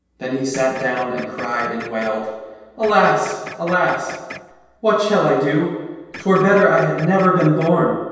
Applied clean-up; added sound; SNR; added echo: none; Printer; 18 dB; reverberation time 1.2 s.